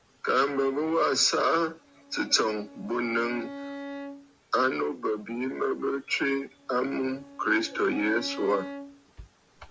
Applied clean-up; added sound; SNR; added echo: none; Bowed string instrument; 16 dB; none.